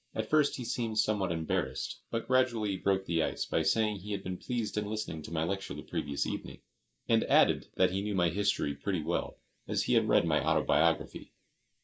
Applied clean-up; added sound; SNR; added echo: neural mask model Resemble Enhance denoiser.